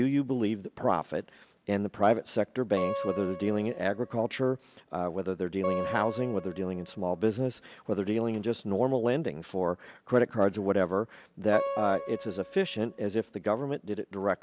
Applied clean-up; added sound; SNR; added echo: none; Acoustic guitar; 8 dB; none.